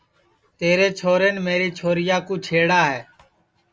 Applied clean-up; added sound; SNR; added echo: none; none; none; none.